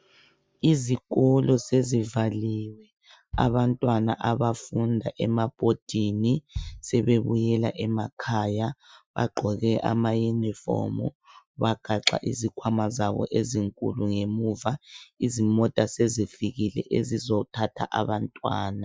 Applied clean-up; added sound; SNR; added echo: classical method Wiener filter.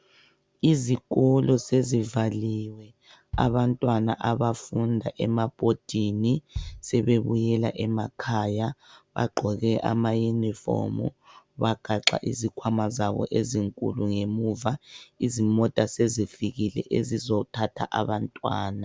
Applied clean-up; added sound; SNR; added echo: none; Bass drum; 16 dB; none.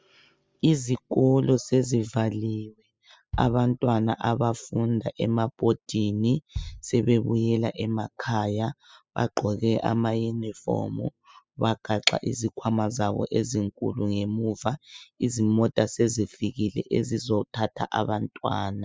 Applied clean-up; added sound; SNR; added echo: classical method spectral subtraction.